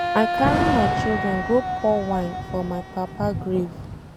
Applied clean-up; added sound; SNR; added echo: none; Wind instrument, woodwind instrument + Thunder / Rain; 1 dB; none.